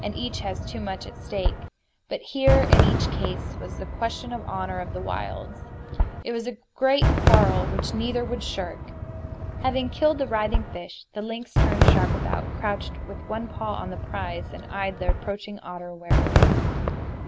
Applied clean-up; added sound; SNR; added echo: none; Fireworks; -4 dB; none.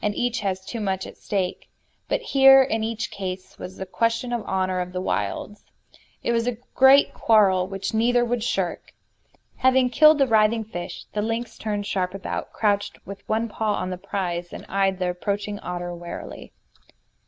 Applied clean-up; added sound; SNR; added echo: none; none; none; none.